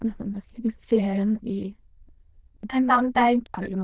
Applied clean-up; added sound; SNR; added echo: neural diffusion model UNIVERSE++.